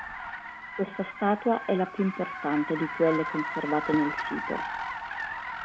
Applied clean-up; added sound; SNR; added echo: none; Car; 6 dB; none.